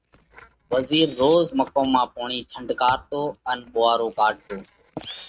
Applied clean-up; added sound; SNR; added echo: neural mask model RNNoise.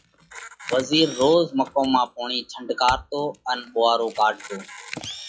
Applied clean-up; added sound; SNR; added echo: classical method log-MMSE.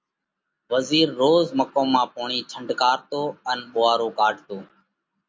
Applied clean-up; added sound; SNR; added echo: none; none; none; none.